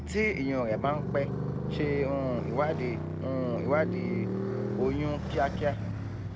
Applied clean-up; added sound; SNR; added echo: none; Motorcycle; 1 dB; none.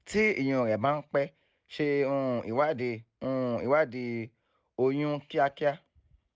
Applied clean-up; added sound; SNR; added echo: none; none; none; none.